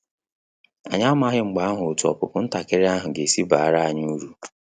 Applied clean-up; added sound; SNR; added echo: none; none; none; none.